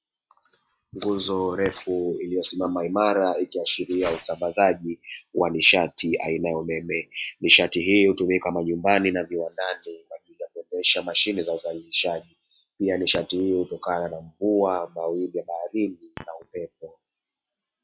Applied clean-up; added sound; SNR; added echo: classical method log-MMSE.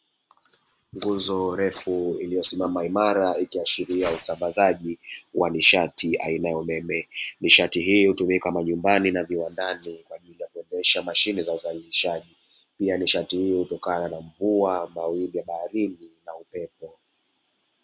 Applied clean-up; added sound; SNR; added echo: none; none; none; none.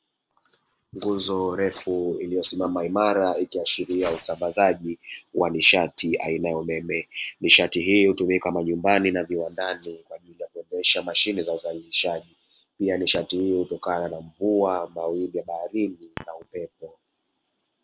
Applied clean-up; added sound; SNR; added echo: neural separator model SepFormer DNS4.